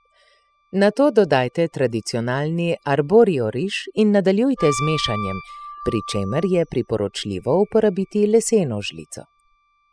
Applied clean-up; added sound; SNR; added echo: classical method spectral subtraction.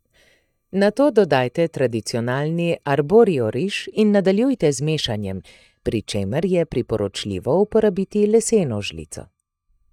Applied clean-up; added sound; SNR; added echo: neural mask model DeepFilterNet 3.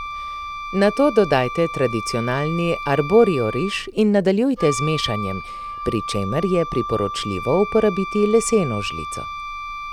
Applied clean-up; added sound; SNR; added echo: none; Wind instrument, woodwind instrument; 9 dB; none.